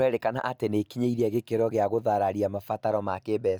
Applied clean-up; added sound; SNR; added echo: none; none; none; none.